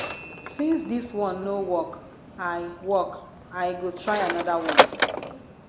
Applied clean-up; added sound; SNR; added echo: none; Mechanisms; 1 dB; none.